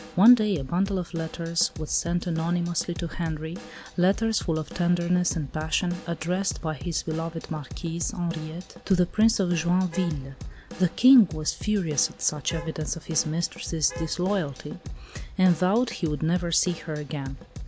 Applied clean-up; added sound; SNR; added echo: none; Drum / Drum kit + Traffic noise, roadway noise / Vehicle horn, car horn, honking; 13 dB; none.